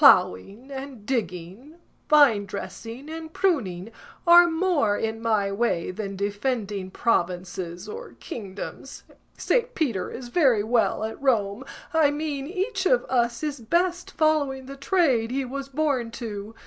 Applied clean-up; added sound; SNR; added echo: none; none; none; none.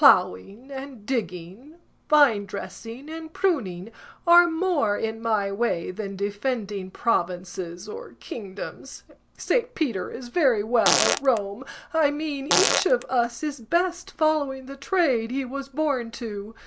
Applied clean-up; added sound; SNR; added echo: none; Fart; 0 dB; none.